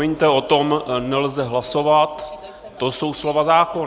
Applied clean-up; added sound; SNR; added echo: none; none; none; none.